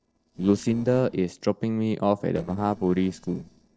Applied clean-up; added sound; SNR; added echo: neural separator model SepFormer DNS4.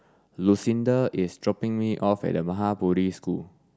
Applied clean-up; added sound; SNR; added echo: none; none; none; none.